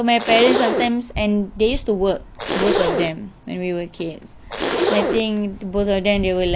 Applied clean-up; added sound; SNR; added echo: none; Zipper (clothing); 4 dB; none.